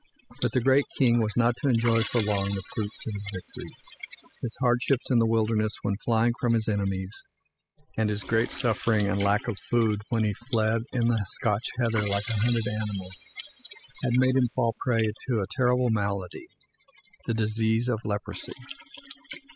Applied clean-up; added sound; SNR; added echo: classical method spectral subtraction.